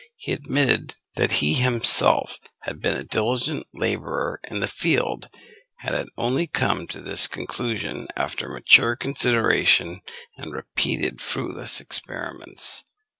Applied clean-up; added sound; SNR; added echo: none; none; none; none.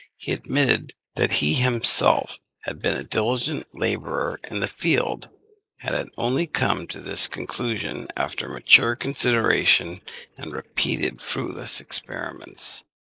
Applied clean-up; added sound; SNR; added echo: neural mask model Resemble Enhance denoiser.